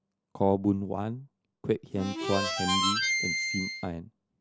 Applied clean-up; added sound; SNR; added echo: none; Harmonica; -1 dB; none.